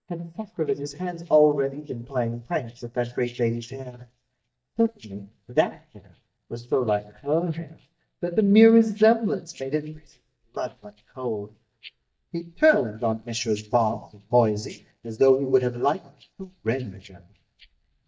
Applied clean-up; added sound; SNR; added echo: neural mask model DeepFilterNet 3.